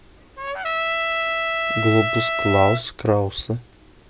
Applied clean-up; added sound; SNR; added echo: none; Trumpet; 1 dB; none.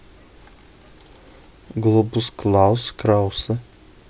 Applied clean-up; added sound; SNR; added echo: none; none; none; none.